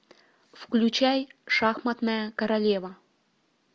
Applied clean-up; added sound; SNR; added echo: none; none; none; none.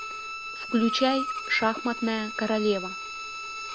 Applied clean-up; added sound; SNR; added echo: none; Bowed string instrument; 7 dB; none.